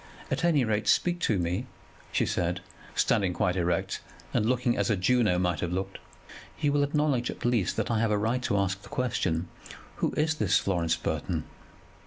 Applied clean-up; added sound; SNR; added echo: none; none; none; none.